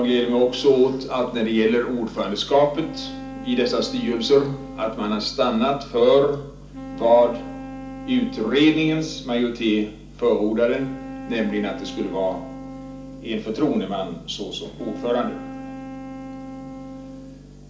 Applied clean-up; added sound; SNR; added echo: none; Wind instrument, woodwind instrument; 15 dB; reverberation time 0.4 s.